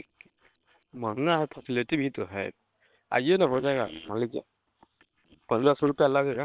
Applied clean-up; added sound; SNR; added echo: neural separator model SepFormer WHAM!.